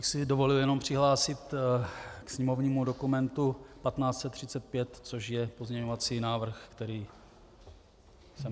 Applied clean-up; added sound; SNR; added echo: none; none; none; none.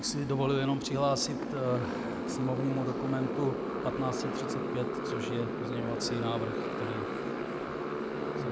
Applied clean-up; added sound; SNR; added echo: none; Motorcycle; 1 dB; none.